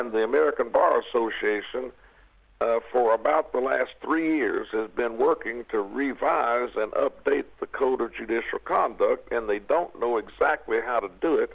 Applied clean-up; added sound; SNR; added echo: none; none; none; none.